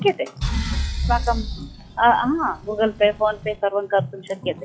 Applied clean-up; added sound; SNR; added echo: classical method log-MMSE.